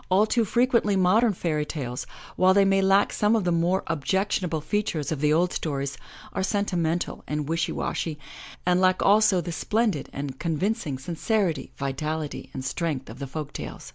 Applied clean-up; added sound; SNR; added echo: none; none; none; none.